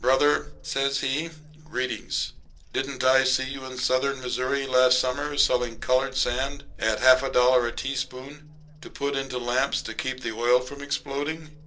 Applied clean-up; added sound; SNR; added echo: none; Bird vocalization, bird call, bird song; 16 dB; reverberation time 0.2 s.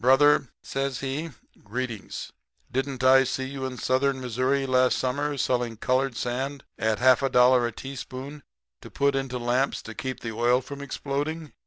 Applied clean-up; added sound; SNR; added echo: none; none; none; none.